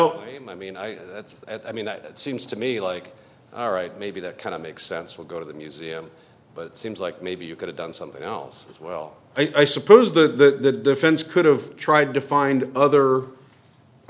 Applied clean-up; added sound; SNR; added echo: none; none; none; none.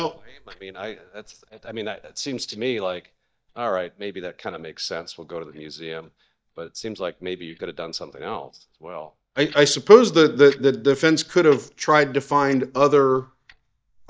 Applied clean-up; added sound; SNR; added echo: neural mask model DeepFilterNet 3.